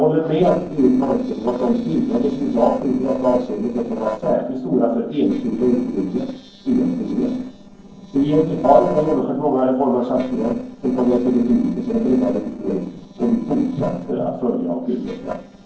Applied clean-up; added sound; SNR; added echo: neural separator model SepFormer DNS4.